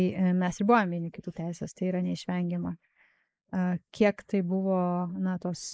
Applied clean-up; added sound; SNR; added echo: neural mask model Resemble Enhance denoiser.